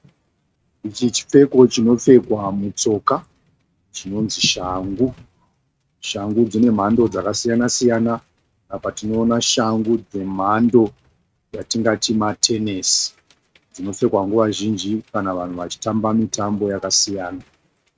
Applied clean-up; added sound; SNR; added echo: neural mask model RNNoise.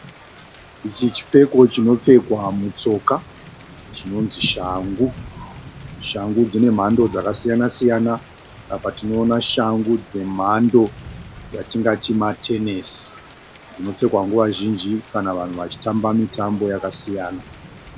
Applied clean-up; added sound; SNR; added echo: none; Thunder / Rain; 20 dB; none.